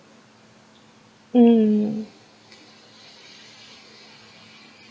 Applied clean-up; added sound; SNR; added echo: none; none; none; none.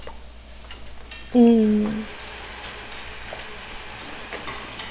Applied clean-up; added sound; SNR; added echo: none; Frying (food); 11 dB; none.